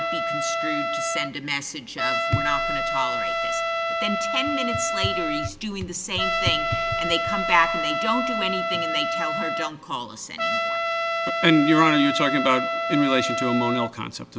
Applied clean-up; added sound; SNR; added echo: none; Trumpet; 0 dB; none.